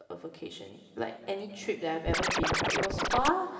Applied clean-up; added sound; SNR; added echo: none; Scratching (performance technique); -4 dB; reverberation time 2.4 s.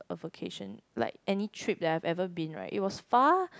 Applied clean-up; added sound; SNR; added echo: none; none; none; none.